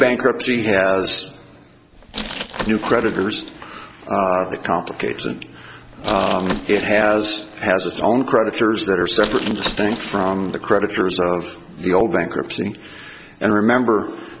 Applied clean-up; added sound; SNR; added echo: none; Glass; 13 dB; none.